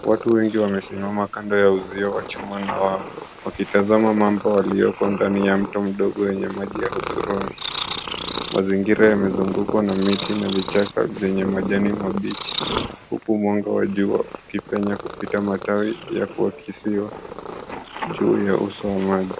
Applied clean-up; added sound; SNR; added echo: none; Purr; 9 dB; none.